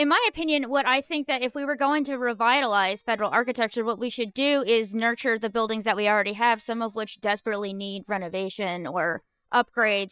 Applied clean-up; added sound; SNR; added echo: neural mask model DeepFilterNet 3.